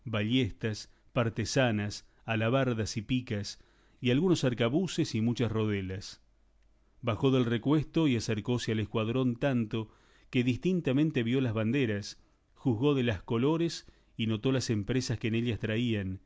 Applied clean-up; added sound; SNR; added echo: none; none; none; none.